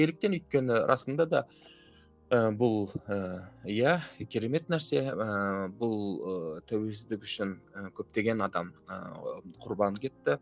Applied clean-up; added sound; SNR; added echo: none; none; none; none.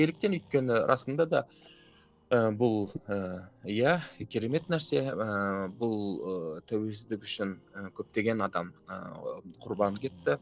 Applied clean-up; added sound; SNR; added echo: neural separator model SepFormer DNS4.